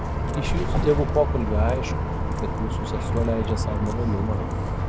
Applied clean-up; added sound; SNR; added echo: none; Bus; -3 dB; none.